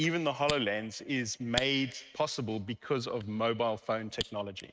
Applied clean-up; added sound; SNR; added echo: neural mask model RNNoise.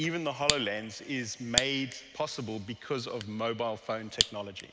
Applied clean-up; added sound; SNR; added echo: none; Fire; 3 dB; none.